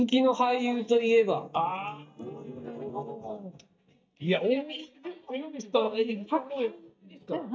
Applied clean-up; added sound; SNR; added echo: neural mask model DeepFilterNet 3.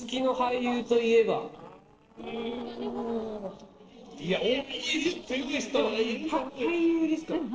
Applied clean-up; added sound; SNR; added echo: neural separator model SepFormer DNS4.